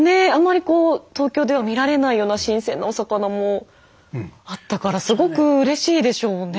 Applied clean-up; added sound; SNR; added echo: none; none; none; none.